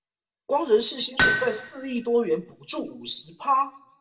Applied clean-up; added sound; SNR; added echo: none; Hammer; 1 dB; reverberation time 0.6 s.